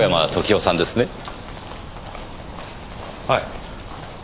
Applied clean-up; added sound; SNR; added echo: none; none; none; none.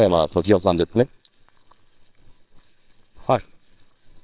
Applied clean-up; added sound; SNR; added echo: neural separator model SepFormer WHAMR!.